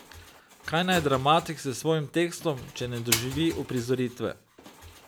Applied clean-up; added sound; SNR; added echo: none; Engine; 11 dB; none.